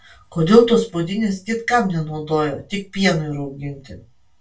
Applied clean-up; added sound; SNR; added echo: none; none; none; reverberation time 0.2 s.